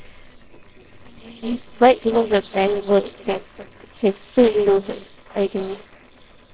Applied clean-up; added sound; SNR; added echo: neural separator model SepFormer WHAMR!.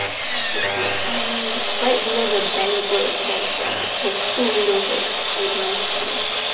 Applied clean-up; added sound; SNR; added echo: none; Sawing; -2 dB; reverberation time 2.9 s.